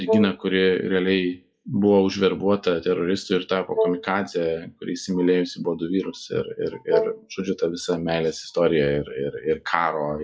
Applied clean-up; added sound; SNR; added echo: classical method log-MMSE.